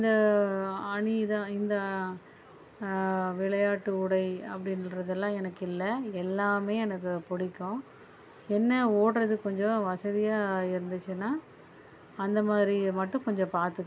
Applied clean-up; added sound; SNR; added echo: none; none; none; none.